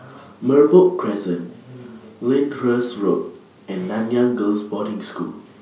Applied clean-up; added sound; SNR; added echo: none; none; none; none.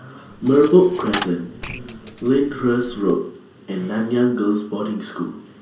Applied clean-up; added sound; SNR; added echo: none; Coin (dropping); 13 dB; reverberation time 0.7 s.